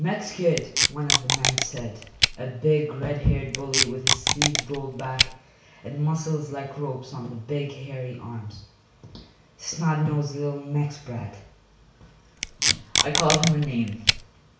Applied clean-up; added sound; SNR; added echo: none; Packing tape, duct tape; -3 dB; reverberation time 0.6 s.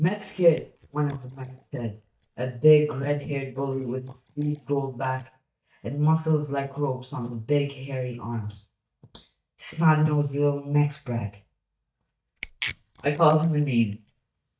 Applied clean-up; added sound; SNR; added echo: neural mask model DeepFilterNet 3.